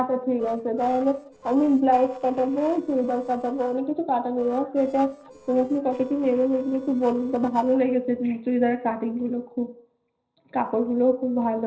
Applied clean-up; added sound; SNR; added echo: neural separator model SepFormer DNS4.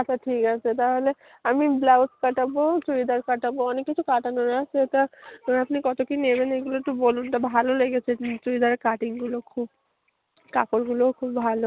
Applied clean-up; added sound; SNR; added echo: none; none; none; none.